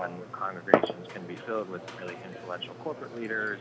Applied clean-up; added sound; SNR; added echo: none; Glass; -3 dB; none.